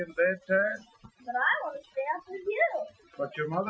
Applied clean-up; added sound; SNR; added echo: classical method Wiener filter.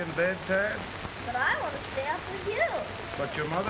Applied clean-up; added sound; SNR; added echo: none; Applause; 14 dB; none.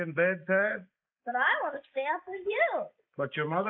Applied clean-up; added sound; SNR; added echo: neural mask model Resemble Enhance denoiser.